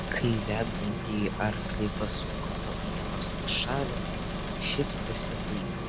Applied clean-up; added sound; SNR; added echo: none; Engine; -1 dB; none.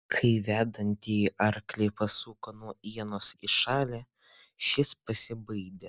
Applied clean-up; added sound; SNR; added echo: none; none; none; none.